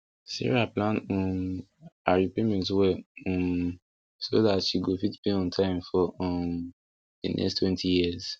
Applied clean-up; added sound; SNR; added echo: none; none; none; none.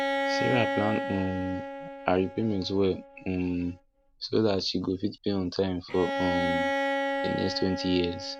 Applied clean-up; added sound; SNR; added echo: none; Bowed string instrument; 3 dB; none.